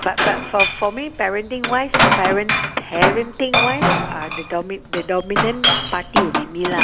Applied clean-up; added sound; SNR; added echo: none; Glass; -2 dB; none.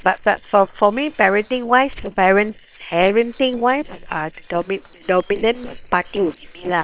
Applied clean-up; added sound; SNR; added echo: neural separator model SepFormer WHAM!.